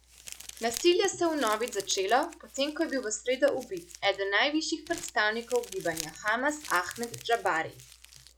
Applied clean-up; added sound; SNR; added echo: none; Crumpling, crinkling; 16 dB; none.